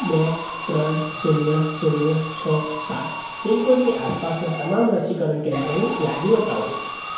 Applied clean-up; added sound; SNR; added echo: none; Alarm; 0 dB; reverberation time 1.0 s.